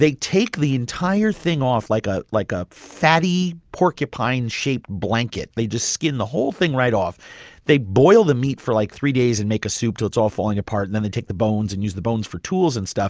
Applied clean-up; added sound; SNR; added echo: none; none; none; none.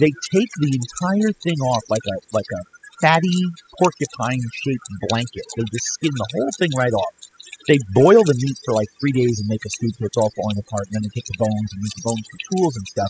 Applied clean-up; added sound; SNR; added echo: classical method spectral subtraction.